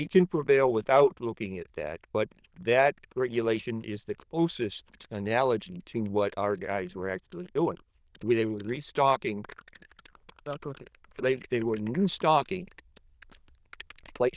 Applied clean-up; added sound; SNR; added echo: neural diffusion model UNIVERSE++.